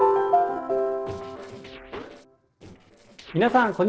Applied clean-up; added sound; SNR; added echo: neural separator model SepFormer DNS4.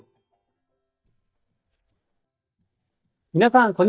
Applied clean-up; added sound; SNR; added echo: neural mask model DeepFilterNet 3.